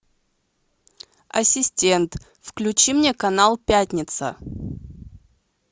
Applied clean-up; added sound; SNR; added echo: none; none; none; none.